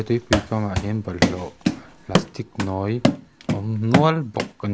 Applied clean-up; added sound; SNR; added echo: none; Run; 0 dB; none.